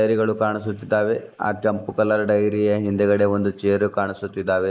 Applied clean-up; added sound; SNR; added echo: neural mask model Resemble Enhance denoiser.